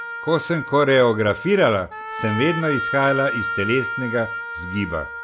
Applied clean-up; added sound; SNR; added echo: none; Wind instrument, woodwind instrument; 7 dB; none.